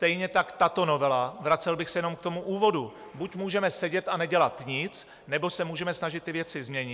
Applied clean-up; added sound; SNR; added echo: none; none; none; none.